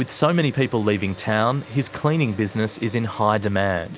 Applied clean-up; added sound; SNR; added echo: none; none; none; none.